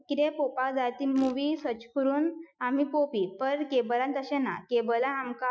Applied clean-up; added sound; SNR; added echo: classical method Wiener filter.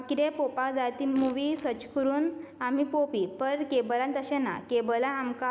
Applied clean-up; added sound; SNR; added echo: none; Fart; 18 dB; none.